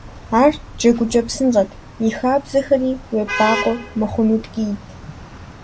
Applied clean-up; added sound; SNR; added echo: none; Traffic noise, roadway noise / Vehicle horn, car horn, honking; 12 dB; none.